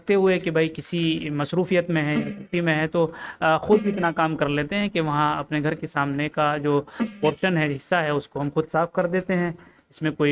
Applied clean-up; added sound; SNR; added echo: neural mask model RNNoise.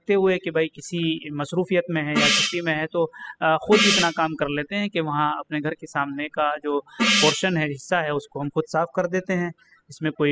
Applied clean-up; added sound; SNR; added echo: classical method spectral subtraction.